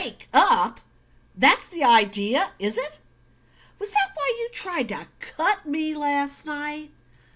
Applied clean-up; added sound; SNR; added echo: none; none; none; none.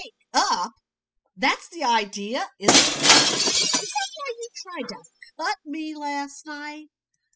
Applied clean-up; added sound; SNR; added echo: classical method spectral subtraction.